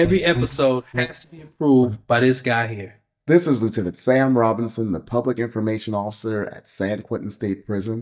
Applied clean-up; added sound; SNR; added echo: neural mask model DeepFilterNet 3.